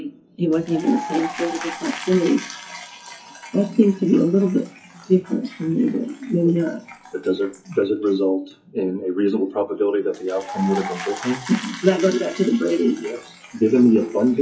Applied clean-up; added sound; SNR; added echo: classical method WPE with log-MMSE.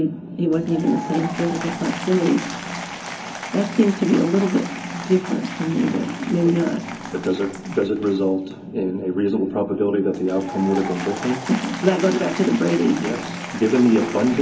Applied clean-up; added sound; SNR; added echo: none; Applause / Crowd; 12 dB; reverberation time 0.4 s.